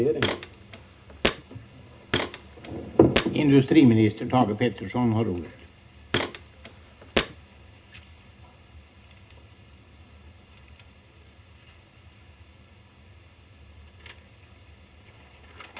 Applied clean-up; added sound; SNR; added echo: none; Walk, footsteps; 4 dB; reverberation time 0.2 s.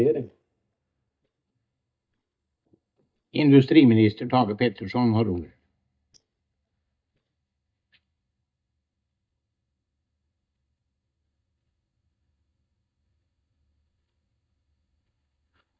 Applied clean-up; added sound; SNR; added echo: neural mask model DeepFilterNet 3.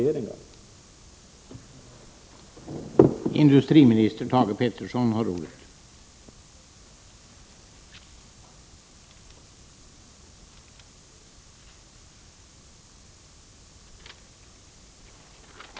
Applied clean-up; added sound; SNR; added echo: none; none; none; none.